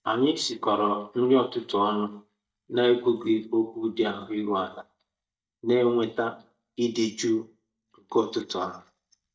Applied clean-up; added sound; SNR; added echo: neural mask model DeepFilterNet 3.